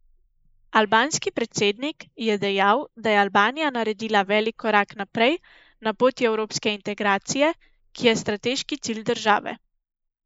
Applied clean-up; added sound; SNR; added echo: neural mask model Resemble Enhance denoiser.